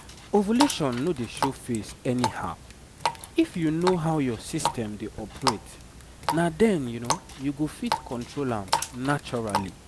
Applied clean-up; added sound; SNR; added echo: none; Water tap, faucet; 5 dB; none.